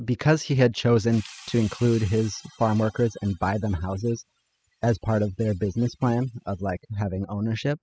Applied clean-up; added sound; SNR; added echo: classical method spectral subtraction.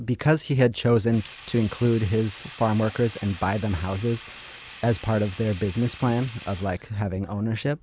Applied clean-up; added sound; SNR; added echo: none; Sink (filling or washing); 18 dB; none.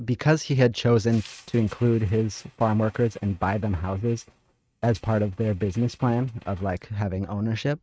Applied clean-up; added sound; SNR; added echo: neural mask model RNNoise.